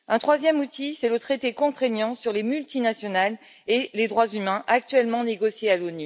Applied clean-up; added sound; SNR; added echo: none; none; none; none.